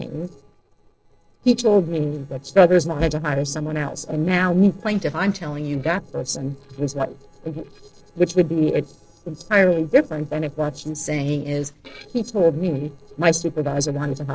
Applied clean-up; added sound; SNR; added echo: neural separator model SepFormer DNS4.